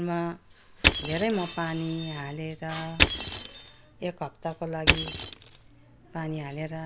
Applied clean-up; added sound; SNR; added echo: none; Crushing; -3 dB; none.